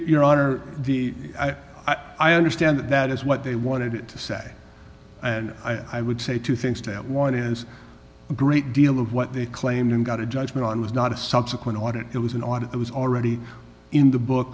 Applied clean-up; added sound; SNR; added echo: none; none; none; none.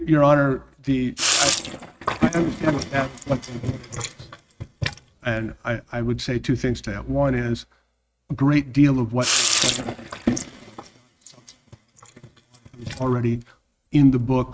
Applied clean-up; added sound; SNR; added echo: neural mask model RNNoise.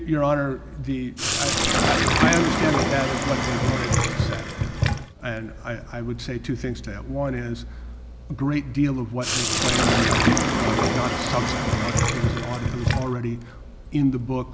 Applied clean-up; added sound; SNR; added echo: none; Sink (filling or washing); -2 dB; none.